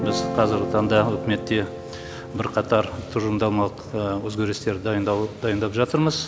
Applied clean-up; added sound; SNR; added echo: none; Guitar; 10 dB; none.